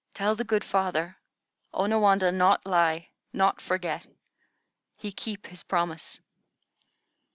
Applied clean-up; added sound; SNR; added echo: none; none; none; none.